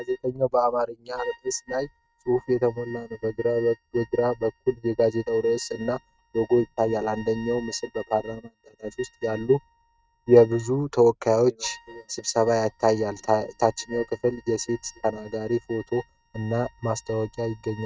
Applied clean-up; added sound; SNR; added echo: neural mask model RNNoise.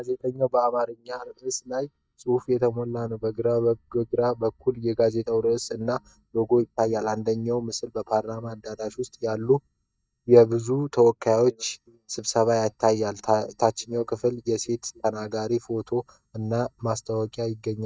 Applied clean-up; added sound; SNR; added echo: neural mask model DeepFilterNet 3.